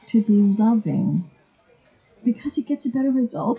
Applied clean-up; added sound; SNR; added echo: classical method WPE with log-MMSE.